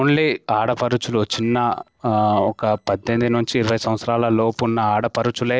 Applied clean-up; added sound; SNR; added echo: neural separator model SepFormer DNS4.